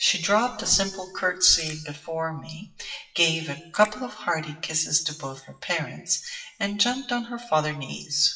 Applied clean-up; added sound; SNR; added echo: classical method WPE with log-MMSE.